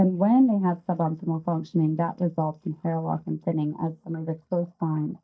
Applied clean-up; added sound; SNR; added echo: neural mask model DeepFilterNet 3.